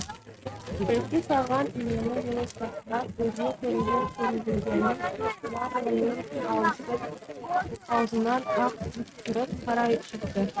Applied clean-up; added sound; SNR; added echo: neural mask model RNNoise.